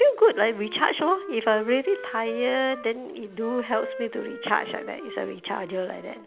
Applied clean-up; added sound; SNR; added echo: none; Wind instrument, woodwind instrument; 13 dB; none.